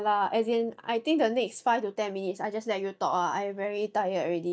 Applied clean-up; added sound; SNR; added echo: neural mask model DeepFilterNet 3.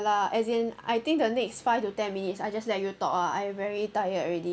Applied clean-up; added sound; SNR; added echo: none; none; none; none.